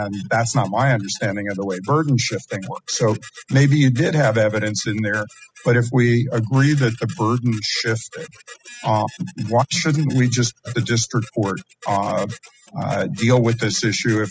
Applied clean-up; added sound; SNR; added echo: classical method spectral subtraction.